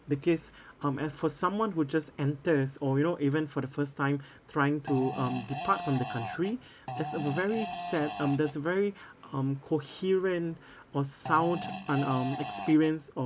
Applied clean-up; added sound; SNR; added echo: none; Fart; 8 dB; none.